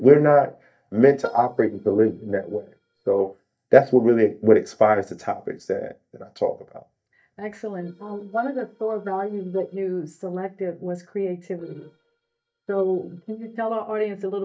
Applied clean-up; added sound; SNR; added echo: neural mask model DeepFilterNet 3.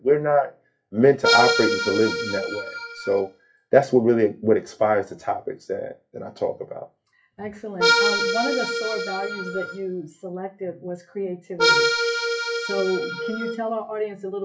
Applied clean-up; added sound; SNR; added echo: classical method WPE with log-MMSE.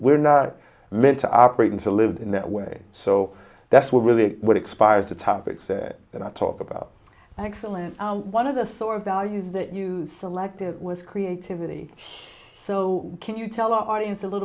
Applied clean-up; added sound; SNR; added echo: none; none; none; none.